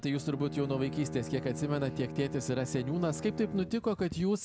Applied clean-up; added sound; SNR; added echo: none; Bowed string instrument; 10 dB; none.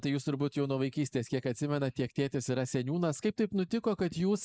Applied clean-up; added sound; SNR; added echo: neural mask model Resemble Enhance denoiser.